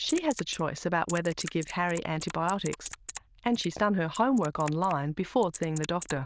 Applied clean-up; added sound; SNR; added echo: neural diffusion model UNIVERSE++.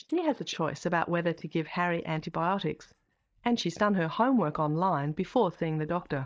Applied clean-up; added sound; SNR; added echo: neural mask model DeepFilterNet 3.